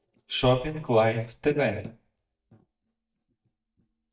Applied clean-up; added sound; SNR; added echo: neural mask model DeepFilterNet 3.